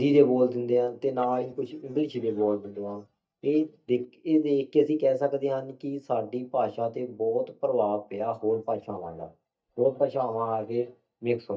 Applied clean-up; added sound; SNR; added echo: neural mask model DeepFilterNet 3.